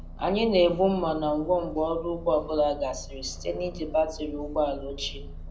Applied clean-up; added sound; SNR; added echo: none; Aircraft; 13 dB; reverberation time 0.4 s.